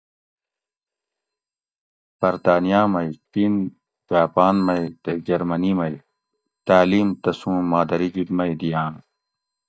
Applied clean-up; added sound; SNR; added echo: neural mask model DeepFilterNet 3.